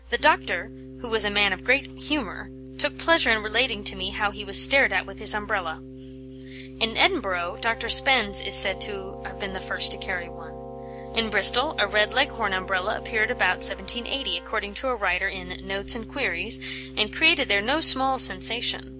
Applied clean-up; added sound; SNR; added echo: none; Keyboard (musical); 16 dB; none.